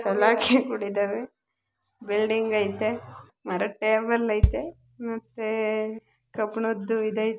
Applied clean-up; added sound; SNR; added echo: none; Bass drum; 4 dB; none.